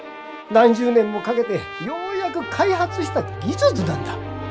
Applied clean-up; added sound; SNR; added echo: none; Trumpet; 14 dB; none.